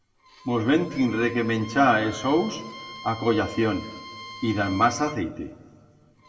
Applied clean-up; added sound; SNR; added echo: none; Bowed string instrument; 17 dB; reverberation time 1.2 s.